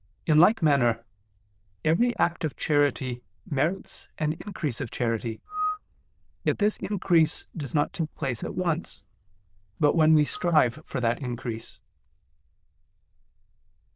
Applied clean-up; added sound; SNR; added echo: neural diffusion model UNIVERSE++.